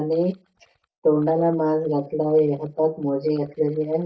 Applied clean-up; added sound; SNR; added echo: neural mask model DeepFilterNet 3.